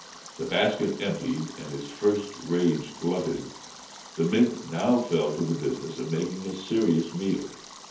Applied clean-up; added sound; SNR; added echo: none; Stream; 18 dB; reverberation time 0.5 s.